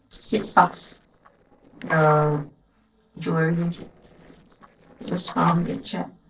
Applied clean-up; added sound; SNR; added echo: neural separator model SepFormer DNS4.